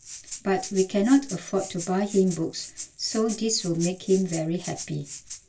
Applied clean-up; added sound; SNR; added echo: none; Rattle (instrument); 14 dB; reverberation time 0.2 s.